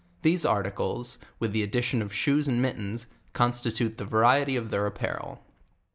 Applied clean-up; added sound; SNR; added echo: none; none; none; none.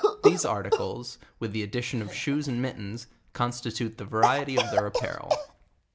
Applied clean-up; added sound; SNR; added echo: none; Cough; 0 dB; none.